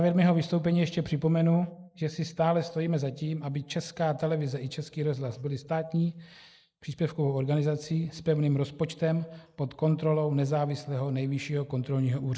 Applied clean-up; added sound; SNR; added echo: neural mask model Resemble Enhance denoiser.